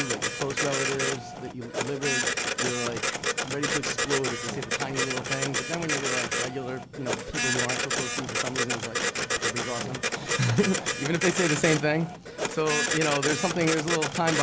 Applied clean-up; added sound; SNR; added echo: none; Printer; -1 dB; none.